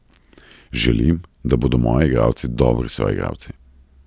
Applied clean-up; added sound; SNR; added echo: none; none; none; none.